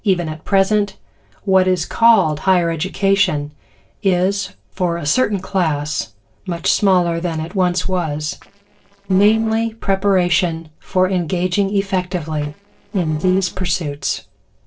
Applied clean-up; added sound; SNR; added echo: neural separator model SepFormer DNS4.